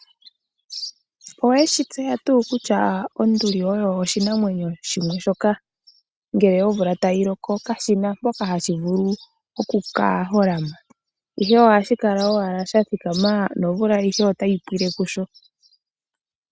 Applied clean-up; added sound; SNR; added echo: none; none; none; none.